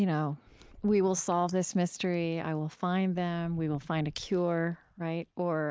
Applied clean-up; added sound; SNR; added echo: neural mask model DeepFilterNet 3.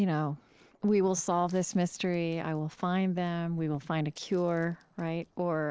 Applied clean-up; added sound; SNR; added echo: neural separator model SepFormer DNS4.